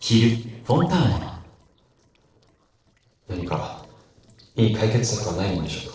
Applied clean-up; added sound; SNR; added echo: neural separator model SepFormer DNS4.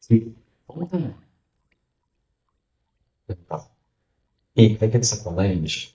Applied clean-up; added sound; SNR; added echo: neural mask model DeepFilterNet 3.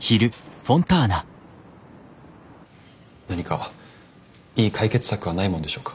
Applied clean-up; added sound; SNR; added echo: none; none; none; none.